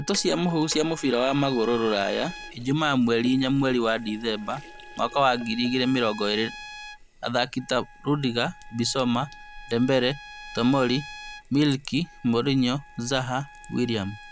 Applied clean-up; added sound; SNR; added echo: none; Sink (filling or washing) + Trumpet; 17 dB; none.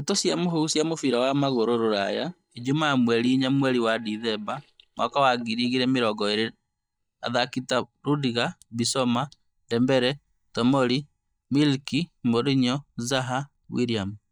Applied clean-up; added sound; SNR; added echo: neural mask model DeepFilterNet 3.